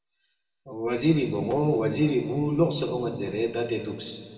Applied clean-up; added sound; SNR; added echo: none; none; none; reverberation time 2.0 s.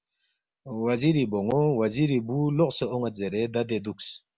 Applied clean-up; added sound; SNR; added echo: none; none; none; none.